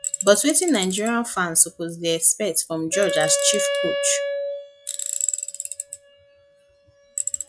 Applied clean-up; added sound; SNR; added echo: classical method log-MMSE.